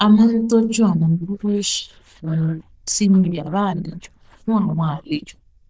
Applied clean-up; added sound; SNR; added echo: neural diffusion model UNIVERSE++.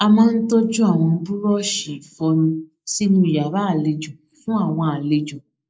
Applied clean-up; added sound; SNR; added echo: neural mask model Resemble Enhance denoiser.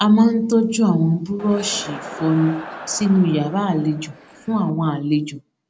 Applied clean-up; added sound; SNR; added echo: none; Crowd; 16 dB; none.